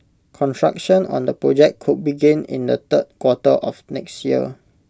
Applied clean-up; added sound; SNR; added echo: none; none; none; none.